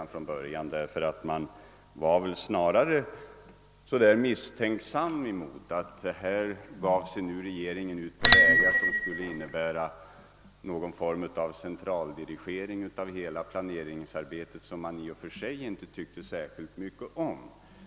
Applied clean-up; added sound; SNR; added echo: none; Bicycle bell; 2 dB; none.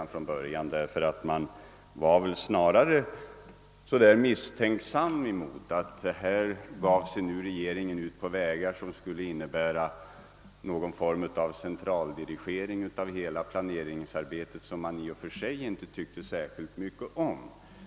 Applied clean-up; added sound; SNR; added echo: none; none; none; none.